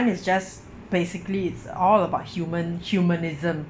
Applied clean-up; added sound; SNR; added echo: none; none; none; none.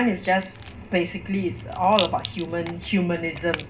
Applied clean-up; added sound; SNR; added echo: none; Rattle; 11 dB; reverberation time 0.2 s.